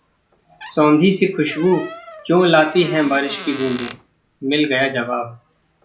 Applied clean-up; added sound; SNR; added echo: none; Door; 19 dB; none.